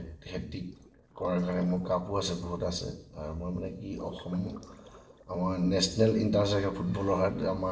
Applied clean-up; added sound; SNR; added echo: neural separator model SepFormer DNS4.